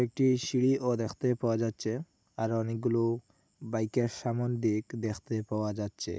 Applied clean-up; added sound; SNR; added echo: none; none; none; none.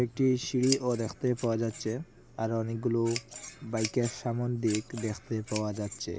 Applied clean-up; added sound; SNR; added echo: none; Scissors; 13 dB; none.